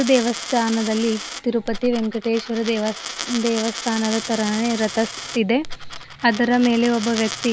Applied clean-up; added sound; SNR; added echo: none; Coin (dropping); 10 dB; none.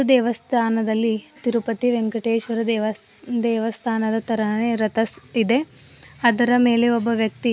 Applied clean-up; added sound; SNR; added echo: none; none; none; none.